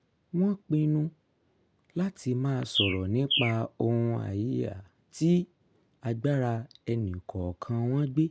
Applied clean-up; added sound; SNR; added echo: none; Bird; 5 dB; none.